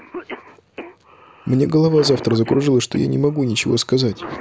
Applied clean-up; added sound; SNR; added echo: none; Cough; 16 dB; none.